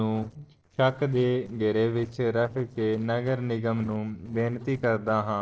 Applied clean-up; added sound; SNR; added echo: neural separator model SepFormer DNS4.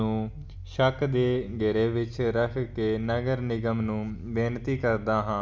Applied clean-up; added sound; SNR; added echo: none; none; none; none.